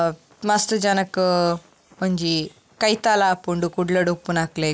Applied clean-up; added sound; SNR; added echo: none; none; none; none.